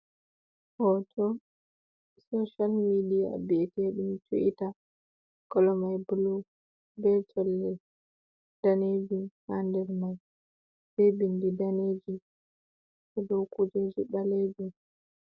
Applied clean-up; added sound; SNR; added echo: none; none; none; none.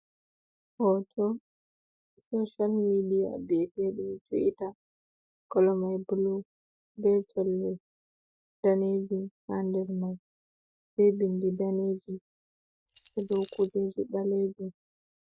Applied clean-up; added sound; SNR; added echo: classical method Wiener filter.